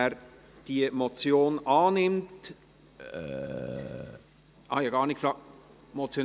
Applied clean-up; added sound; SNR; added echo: none; Burping, eructation; 12 dB; none.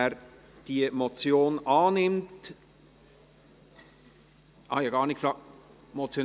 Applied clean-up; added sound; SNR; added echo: none; none; none; none.